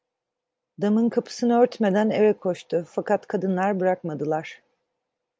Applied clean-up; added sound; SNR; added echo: none; none; none; none.